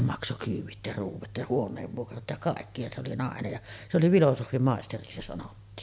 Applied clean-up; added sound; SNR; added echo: none; none; none; none.